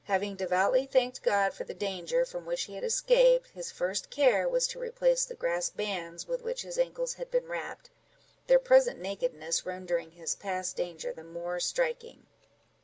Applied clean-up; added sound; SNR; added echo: none; none; none; none.